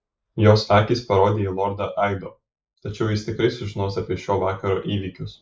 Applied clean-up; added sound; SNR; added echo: neural mask model Resemble Enhance denoiser.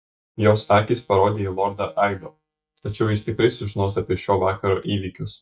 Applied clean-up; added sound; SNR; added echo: neural mask model DeepFilterNet 3.